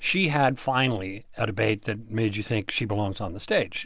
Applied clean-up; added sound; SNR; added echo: none; none; none; none.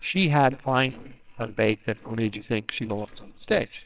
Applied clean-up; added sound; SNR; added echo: neural separator model SepFormer WHAMR!.